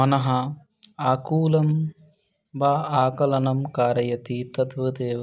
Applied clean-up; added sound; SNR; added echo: none; none; none; none.